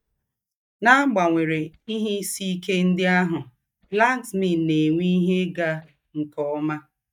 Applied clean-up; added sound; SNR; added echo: neural mask model DeepFilterNet 3.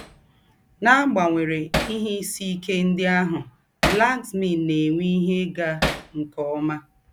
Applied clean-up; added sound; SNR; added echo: none; Hammer; 9 dB; none.